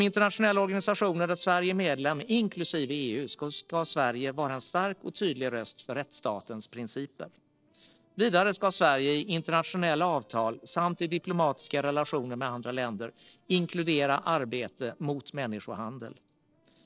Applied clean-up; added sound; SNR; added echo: neural separator model SepFormer DNS4.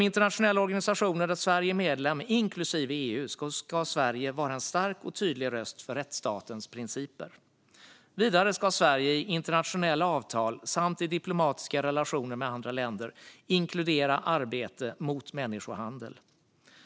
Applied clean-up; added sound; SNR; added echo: none; none; none; none.